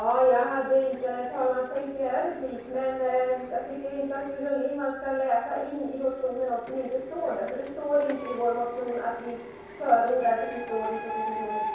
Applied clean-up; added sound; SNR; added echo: none; Printer; 13 dB; reverberation time 0.7 s.